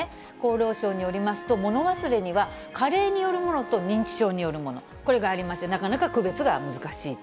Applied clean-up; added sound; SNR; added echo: none; Bowed string instrument; 14 dB; none.